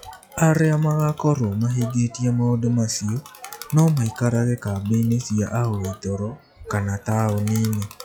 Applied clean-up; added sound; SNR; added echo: classical method log-MMSE.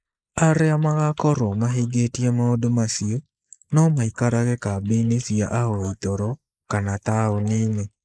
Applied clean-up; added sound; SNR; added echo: neural mask model Resemble Enhance denoiser.